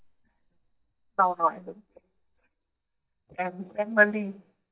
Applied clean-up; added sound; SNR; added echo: neural mask model DeepFilterNet 3.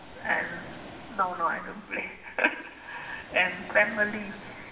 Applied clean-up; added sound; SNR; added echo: none; Ocean; 16 dB; reverberation time 1.1 s.